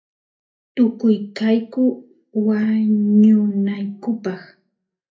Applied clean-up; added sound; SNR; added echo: none; none; none; reverberation time 0.3 s.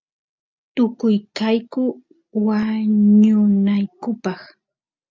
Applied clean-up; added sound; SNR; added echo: none; none; none; none.